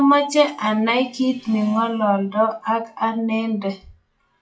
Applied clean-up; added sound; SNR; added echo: classical method WPE with log-MMSE.